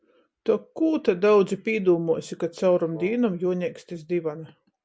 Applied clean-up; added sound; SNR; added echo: none; Wind instrument, woodwind instrument; 19 dB; none.